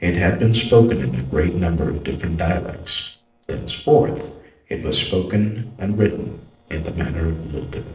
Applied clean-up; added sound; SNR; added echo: neural separator model SepFormer DNS4.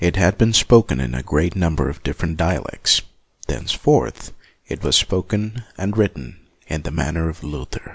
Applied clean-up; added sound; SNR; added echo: none; none; none; none.